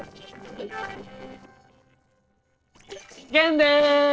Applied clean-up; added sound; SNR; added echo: neural separator model SepFormer DNS4.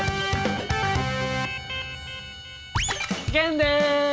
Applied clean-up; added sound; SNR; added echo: none; Bowed string instrument; 16 dB; none.